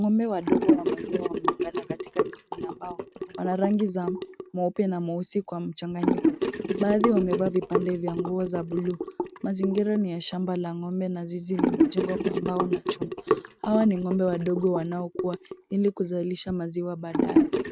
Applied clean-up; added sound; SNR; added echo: neural mask model RNNoise.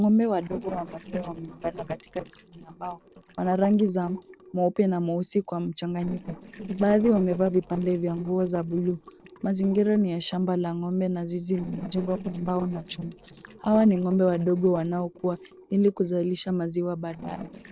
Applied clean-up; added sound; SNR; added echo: neural separator model SepFormer DNS4.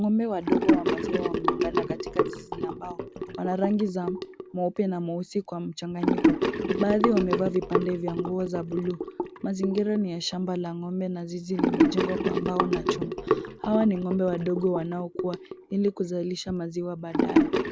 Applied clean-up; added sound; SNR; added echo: none; Sink (filling or washing) / Gurgling; 0 dB; none.